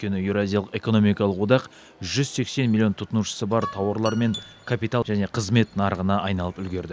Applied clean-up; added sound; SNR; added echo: none; Guitar; 15 dB; none.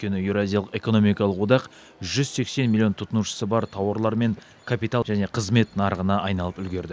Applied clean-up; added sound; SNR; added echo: none; none; none; none.